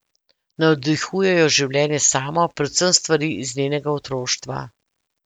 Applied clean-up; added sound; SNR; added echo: none; none; none; none.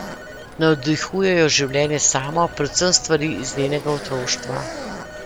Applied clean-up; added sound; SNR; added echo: none; Zipper (clothing) + Telephone; 12 dB; none.